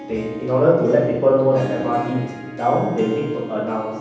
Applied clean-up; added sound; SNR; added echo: none; Harp; 13 dB; reverberation time 1.1 s.